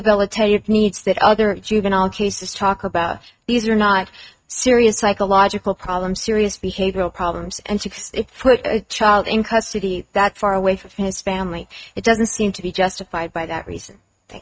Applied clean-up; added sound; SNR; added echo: neural mask model RNNoise.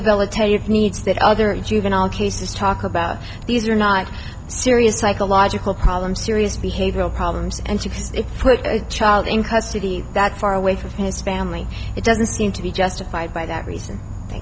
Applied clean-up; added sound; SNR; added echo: none; Insect; 9 dB; none.